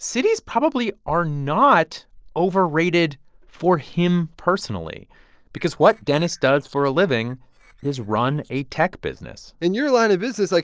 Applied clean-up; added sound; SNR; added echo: neural separator model SepFormer DNS4.